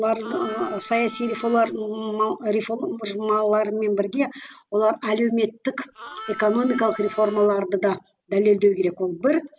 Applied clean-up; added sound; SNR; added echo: none; Harmonica; 16 dB; none.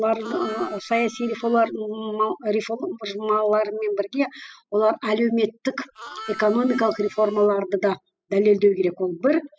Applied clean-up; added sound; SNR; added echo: classical method spectral subtraction.